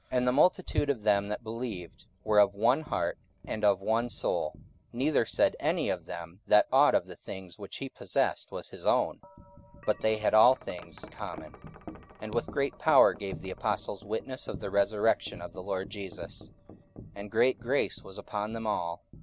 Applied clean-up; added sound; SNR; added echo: none; Wind chime; 20 dB; none.